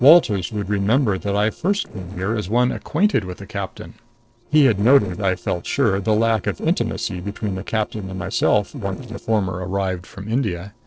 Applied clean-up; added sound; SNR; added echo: neural separator model SepFormer DNS4.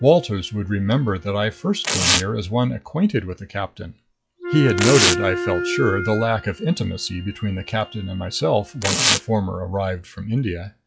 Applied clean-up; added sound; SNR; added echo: classical method log-MMSE.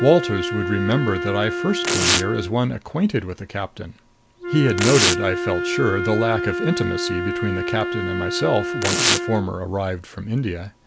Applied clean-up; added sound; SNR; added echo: none; Tearing + Wind instrument, woodwind instrument; 2 dB; none.